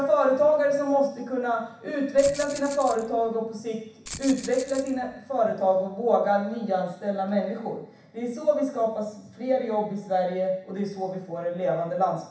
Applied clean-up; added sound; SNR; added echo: none; Rattle (instrument); 14 dB; reverberation time 0.7 s.